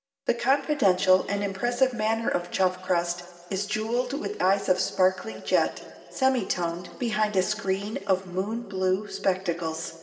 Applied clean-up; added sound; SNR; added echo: none; none; none; reverberation time 2.2 s.